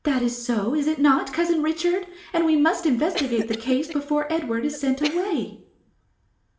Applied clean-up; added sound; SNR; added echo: none; Cough; 13 dB; reverberation time 0.5 s.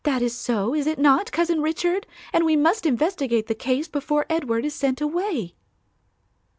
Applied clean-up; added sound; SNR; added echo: none; none; none; none.